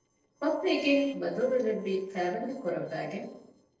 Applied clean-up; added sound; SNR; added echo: neural separator model SepFormer DNS4.